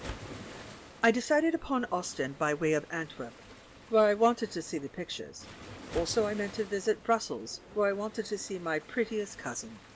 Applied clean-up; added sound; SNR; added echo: none; Waves, surf; 16 dB; none.